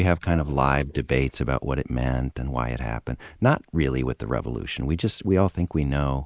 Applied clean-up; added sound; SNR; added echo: neural mask model Resemble Enhance denoiser.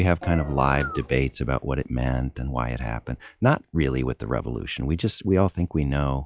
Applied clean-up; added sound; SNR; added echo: classical method log-MMSE.